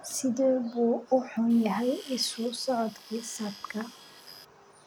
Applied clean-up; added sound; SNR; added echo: none; Tools; 19 dB; none.